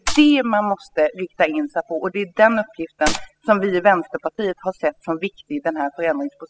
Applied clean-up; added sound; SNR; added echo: classical method spectral subtraction.